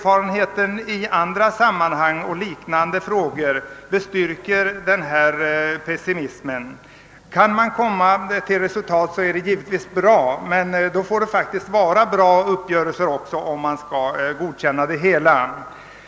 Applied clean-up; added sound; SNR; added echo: none; none; none; none.